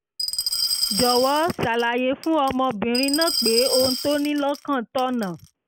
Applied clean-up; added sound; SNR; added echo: none; Glass; 5 dB; none.